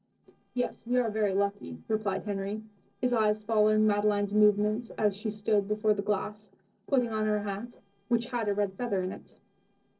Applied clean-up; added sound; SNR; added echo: neural separator model SepFormer DNS4.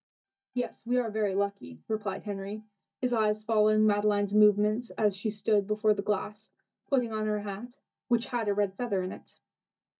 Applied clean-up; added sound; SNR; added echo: neural mask model DeepFilterNet 3.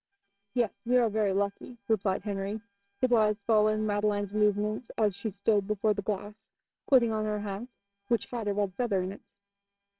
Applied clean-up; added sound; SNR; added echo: neural separator model SepFormer WHAMR!.